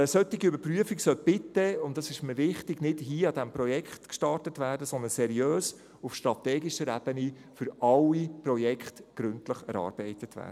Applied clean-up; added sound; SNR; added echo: none; none; none; none.